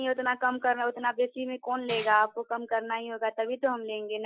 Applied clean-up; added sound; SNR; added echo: classical method Wiener filter.